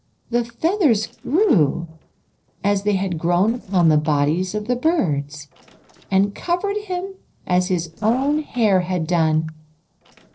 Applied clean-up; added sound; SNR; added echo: neural separator model SepFormer DNS4.